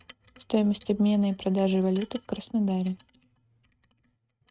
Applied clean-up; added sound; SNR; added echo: neural mask model RNNoise.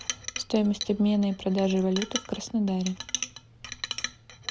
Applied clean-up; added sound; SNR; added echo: none; Chink, clink; 10 dB; none.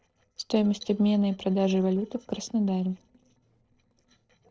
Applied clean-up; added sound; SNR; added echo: neural separator model SepFormer DNS4.